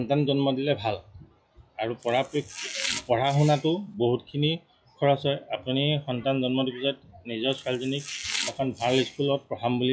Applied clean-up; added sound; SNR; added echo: classical method log-MMSE.